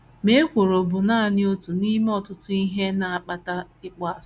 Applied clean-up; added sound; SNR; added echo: none; none; none; none.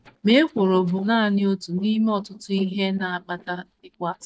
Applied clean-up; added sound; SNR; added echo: neural mask model DeepFilterNet 3.